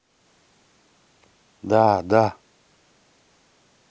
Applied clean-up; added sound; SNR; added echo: none; none; none; none.